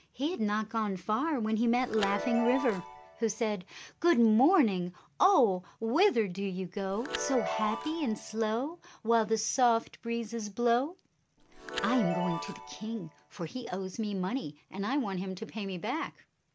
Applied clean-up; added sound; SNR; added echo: none; Chime; 11 dB; none.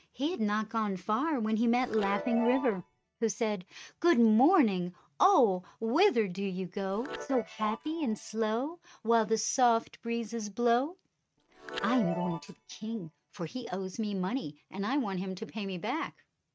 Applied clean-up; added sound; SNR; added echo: neural mask model RNNoise.